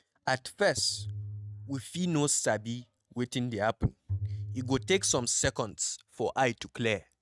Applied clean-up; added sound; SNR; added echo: neural mask model RNNoise.